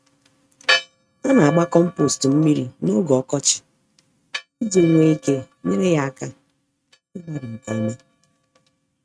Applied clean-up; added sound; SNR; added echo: neural mask model RNNoise.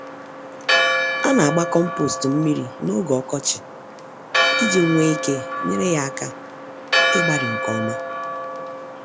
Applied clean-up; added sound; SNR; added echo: none; Church bell; 1 dB; none.